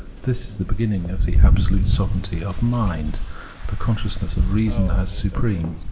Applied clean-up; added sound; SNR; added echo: none; Rain; -2 dB; reverberation time 0.6 s.